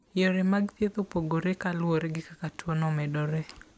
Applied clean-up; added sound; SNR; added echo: none; none; none; none.